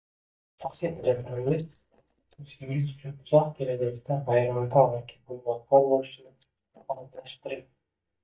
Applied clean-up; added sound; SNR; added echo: neural mask model DeepFilterNet 3.